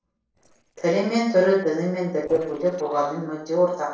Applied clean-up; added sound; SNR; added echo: neural separator model SepFormer DNS4.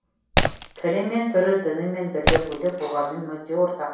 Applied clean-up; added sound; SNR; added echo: none; Shatter; 2 dB; reverberation time 0.7 s.